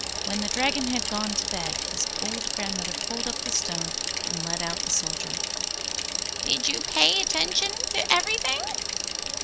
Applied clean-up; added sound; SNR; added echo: none; Bicycle; 0 dB; none.